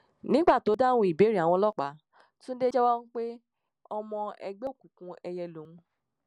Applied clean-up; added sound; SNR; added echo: none; none; none; none.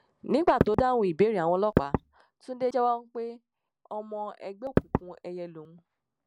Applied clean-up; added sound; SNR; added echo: none; Knock / Wood; 0 dB; none.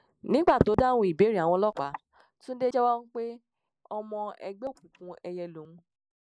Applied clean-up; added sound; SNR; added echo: neural mask model Resemble Enhance denoiser.